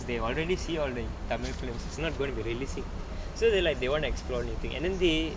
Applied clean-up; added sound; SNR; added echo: none; none; none; none.